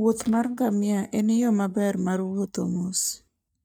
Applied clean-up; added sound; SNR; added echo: neural mask model DeepFilterNet 3.